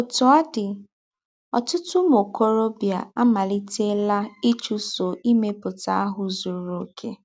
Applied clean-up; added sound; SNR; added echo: none; none; none; none.